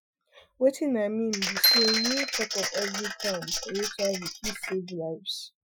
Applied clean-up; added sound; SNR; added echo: classical method Wiener filter.